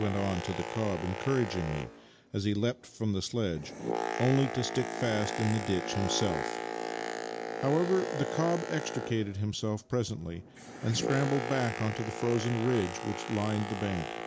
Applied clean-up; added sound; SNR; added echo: none; Boat, Water vehicle; 6 dB; none.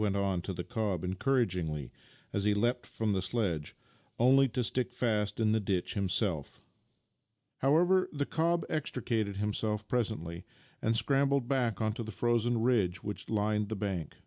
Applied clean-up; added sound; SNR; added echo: none; none; none; none.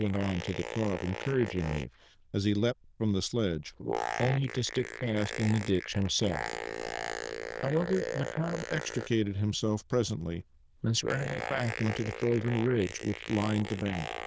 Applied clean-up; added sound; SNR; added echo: neural diffusion model UNIVERSE++.